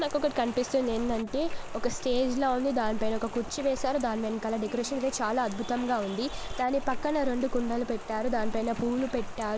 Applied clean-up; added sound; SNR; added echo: none; Rain; 6 dB; none.